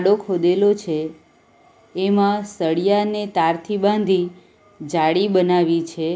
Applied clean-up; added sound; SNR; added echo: none; none; none; none.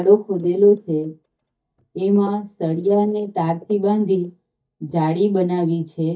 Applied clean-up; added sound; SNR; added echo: neural mask model DeepFilterNet 3.